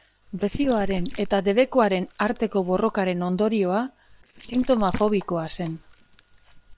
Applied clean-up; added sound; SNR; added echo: neural separator model SepFormer WHAM!.